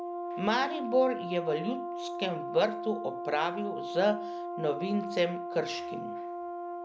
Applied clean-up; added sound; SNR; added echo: none; Brass instrument; 5 dB; none.